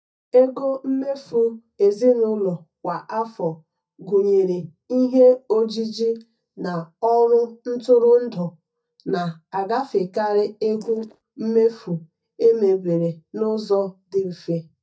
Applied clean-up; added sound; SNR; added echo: neural mask model DeepFilterNet 3.